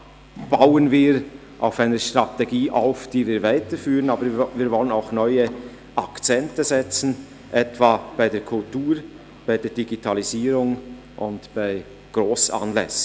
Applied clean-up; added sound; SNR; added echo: none; none; none; none.